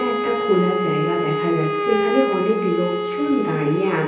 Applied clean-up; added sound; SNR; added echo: none; Wind instrument, woodwind instrument; 2 dB; reverberation time 0.9 s.